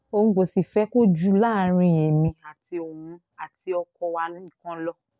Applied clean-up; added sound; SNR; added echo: none; none; none; none.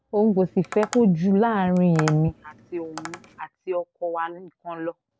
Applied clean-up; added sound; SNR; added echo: none; Tap; 15 dB; none.